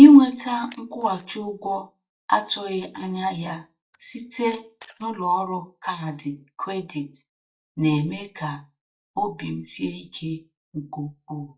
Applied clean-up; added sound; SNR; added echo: neural mask model DeepFilterNet 3.